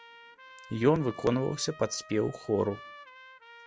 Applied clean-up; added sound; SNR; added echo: none; Trumpet; 19 dB; none.